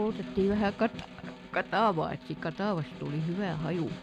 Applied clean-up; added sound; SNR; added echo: none; Snare drum; 12 dB; none.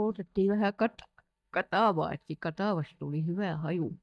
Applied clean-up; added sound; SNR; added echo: neural mask model DeepFilterNet 3.